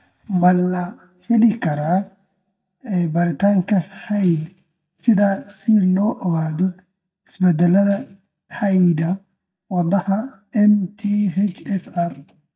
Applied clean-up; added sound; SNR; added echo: neural mask model DeepFilterNet 3.